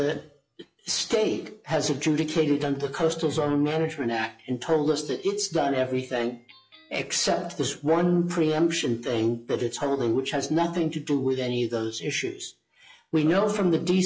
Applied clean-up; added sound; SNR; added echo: classical method log-MMSE.